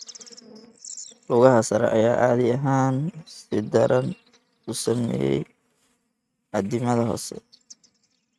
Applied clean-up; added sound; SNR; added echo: neural mask model RNNoise.